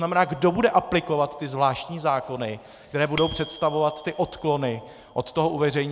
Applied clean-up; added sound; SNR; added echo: none; Bicycle bell; 19 dB; none.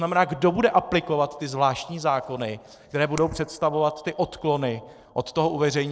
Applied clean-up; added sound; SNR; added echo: neural separator model SepFormer DNS4.